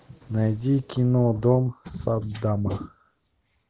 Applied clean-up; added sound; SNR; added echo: none; none; none; none.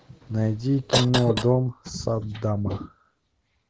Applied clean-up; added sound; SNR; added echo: none; Cough; 4 dB; none.